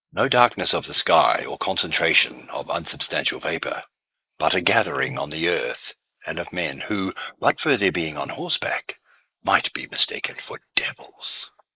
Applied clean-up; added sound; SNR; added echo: neural mask model Resemble Enhance denoiser.